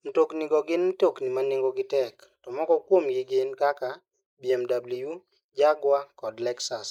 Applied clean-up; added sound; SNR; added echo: neural mask model Resemble Enhance denoiser.